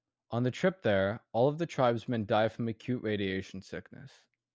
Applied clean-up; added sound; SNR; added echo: none; none; none; none.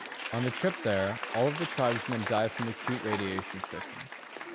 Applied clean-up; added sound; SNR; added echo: none; Applause / Crowd; 6 dB; none.